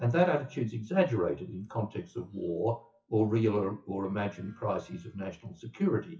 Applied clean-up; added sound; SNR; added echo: classical method WPE with log-MMSE.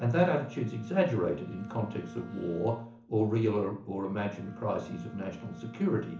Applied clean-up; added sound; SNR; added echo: none; Bowed string instrument; 17 dB; reverberation time 0.7 s.